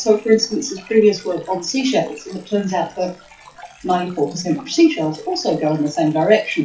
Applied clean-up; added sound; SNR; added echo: classical method WPE with log-MMSE.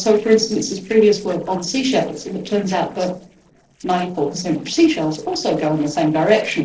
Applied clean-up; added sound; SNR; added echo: neural separator model SepFormer DNS4.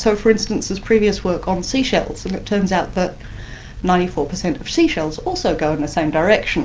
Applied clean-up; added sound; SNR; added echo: none; none; none; none.